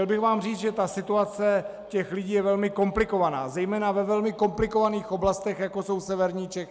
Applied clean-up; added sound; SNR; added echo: none; none; none; none.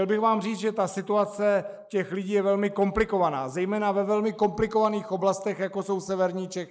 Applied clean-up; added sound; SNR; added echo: neural mask model Resemble Enhance denoiser.